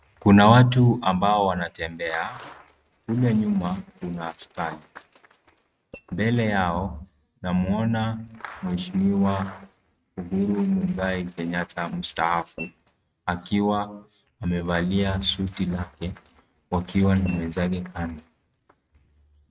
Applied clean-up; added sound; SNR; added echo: neural mask model RNNoise.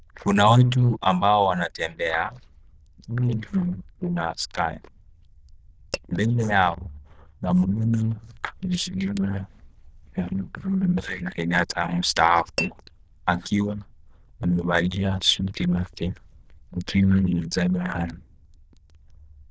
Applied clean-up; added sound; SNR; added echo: neural diffusion model UNIVERSE++.